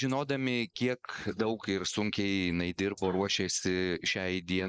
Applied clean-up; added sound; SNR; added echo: neural mask model Resemble Enhance denoiser.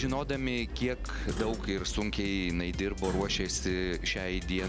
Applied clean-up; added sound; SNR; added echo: none; Clock; 13 dB; none.